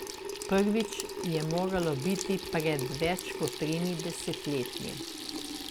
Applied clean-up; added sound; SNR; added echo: none; Sink (filling or washing) / Water tap, faucet; 6 dB; none.